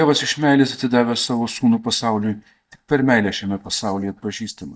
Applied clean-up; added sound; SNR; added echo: neural mask model DeepFilterNet 3.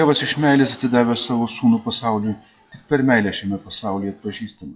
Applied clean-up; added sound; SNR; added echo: classical method WPE with log-MMSE.